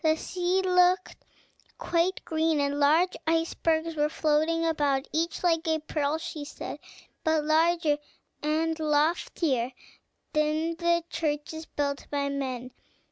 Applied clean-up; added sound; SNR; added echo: none; none; none; none.